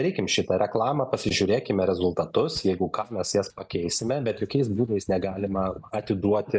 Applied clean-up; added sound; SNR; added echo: neural mask model DeepFilterNet 3.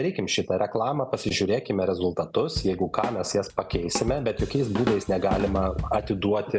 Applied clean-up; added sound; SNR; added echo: none; Drum / Drum kit; 7 dB; none.